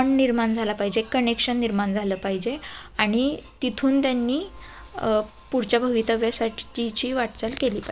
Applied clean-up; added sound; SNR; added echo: none; none; none; none.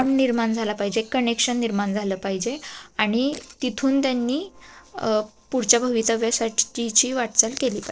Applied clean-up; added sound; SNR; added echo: neural separator model SepFormer DNS4.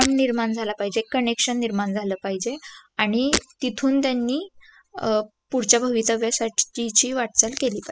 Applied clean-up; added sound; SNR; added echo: classical method spectral subtraction.